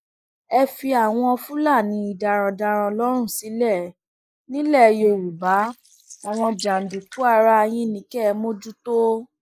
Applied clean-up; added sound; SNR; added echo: neural mask model Resemble Enhance denoiser.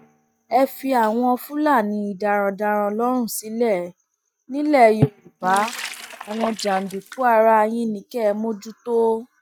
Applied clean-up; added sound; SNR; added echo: neural mask model RNNoise.